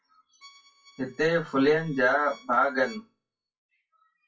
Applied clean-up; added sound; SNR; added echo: classical method WPE with log-MMSE.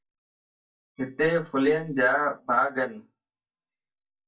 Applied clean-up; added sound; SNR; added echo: neural mask model DeepFilterNet 3.